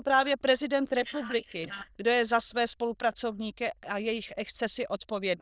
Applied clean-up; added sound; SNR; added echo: neural diffusion model UNIVERSE++.